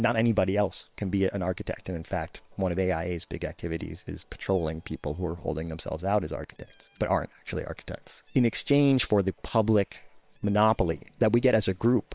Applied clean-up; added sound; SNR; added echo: neural separator model SepFormer WHAM!.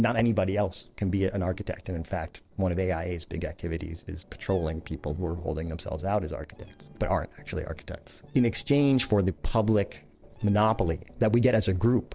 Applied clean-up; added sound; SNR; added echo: neural separator model SepFormer DNS4.